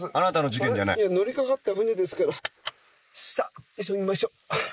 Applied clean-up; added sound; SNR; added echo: neural mask model Resemble Enhance denoiser.